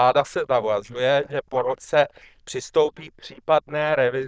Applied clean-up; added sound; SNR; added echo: neural diffusion model UNIVERSE++.